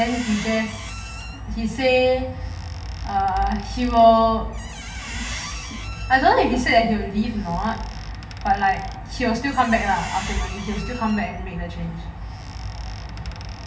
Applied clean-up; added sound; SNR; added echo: none; Squeak; 17 dB; reverberation time 0.8 s.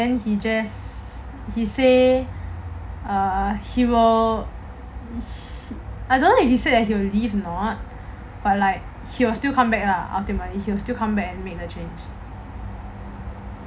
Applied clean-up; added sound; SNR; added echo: none; none; none; none.